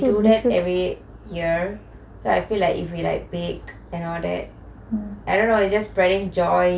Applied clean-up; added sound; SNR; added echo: none; none; none; none.